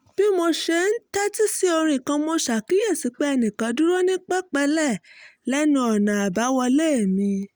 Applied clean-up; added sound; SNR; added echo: none; none; none; none.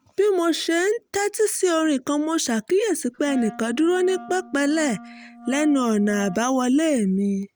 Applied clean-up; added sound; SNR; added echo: none; Wind instrument, woodwind instrument; 18 dB; none.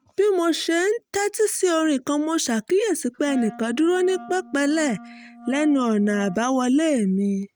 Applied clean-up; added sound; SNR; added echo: neural mask model RNNoise.